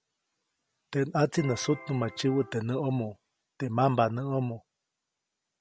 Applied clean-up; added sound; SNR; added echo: none; Electric guitar; 15 dB; none.